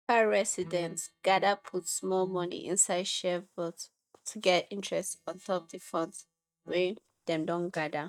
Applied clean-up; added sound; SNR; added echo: neural mask model DeepFilterNet 3.